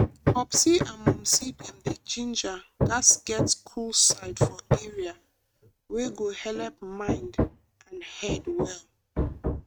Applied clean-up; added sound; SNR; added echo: neural mask model RNNoise.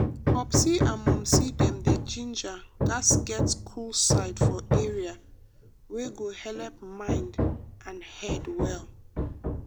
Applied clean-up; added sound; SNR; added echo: none; Hammer; -4 dB; none.